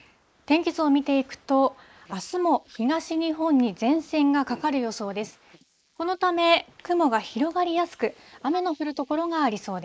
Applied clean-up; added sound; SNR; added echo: neural mask model Resemble Enhance denoiser.